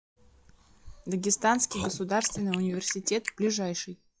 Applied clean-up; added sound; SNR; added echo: classical method log-MMSE.